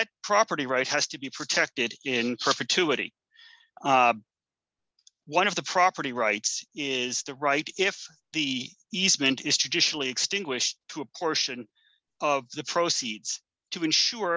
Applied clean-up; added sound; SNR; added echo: none; none; none; none.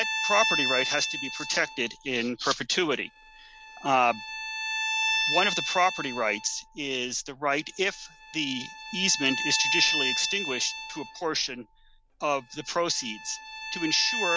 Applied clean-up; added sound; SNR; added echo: none; Bowed string instrument; 3 dB; none.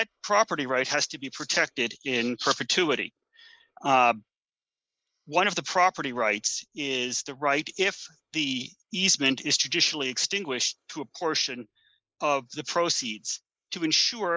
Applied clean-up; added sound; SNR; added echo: neural mask model Resemble Enhance denoiser.